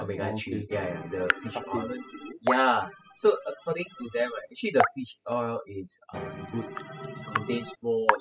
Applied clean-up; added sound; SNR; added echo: classical method spectral subtraction.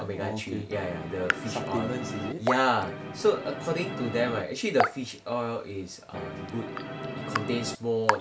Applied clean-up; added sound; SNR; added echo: none; Raindrop / Drip + Musical instrument; 4 dB; none.